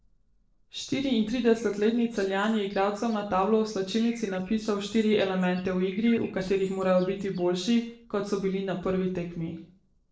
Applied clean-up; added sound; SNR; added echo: neural separator model SepFormer DNS4.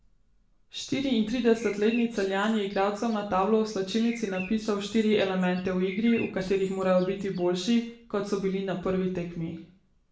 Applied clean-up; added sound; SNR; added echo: none; Bird; 19 dB; reverberation time 0.5 s.